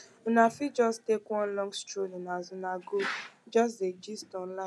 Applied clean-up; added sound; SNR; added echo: none; none; none; none.